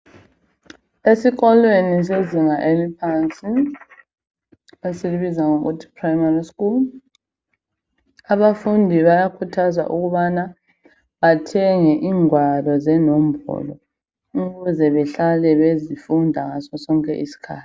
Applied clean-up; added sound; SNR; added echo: none; none; none; none.